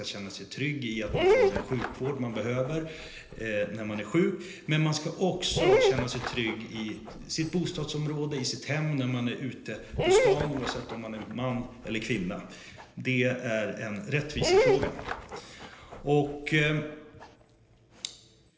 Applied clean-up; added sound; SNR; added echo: none; Dog; 1 dB; reverberation time 1.4 s.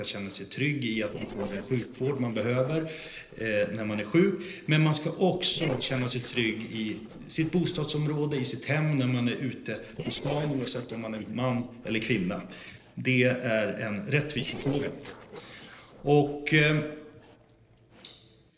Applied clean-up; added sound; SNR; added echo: neural separator model SepFormer DNS4.